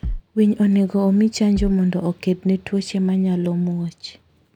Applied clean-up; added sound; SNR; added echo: none; Bass drum; 8 dB; none.